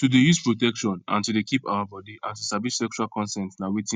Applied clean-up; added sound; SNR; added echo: none; none; none; none.